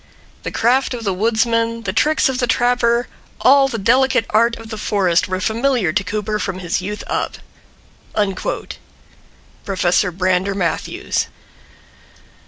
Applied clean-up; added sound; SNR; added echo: none; none; none; none.